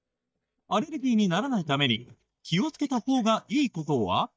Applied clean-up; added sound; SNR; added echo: neural mask model DeepFilterNet 3.